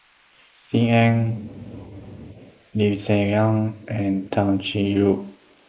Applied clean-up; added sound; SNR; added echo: neural mask model Resemble Enhance denoiser.